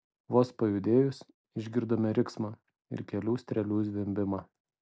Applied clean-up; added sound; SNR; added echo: none; none; none; none.